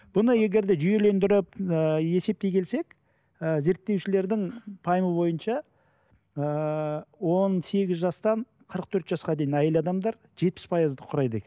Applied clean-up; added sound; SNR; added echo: none; none; none; none.